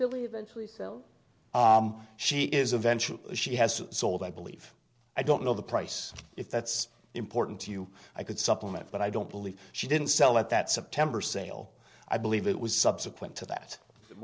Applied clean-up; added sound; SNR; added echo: none; none; none; none.